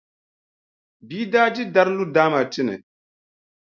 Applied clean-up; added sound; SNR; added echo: none; none; none; none.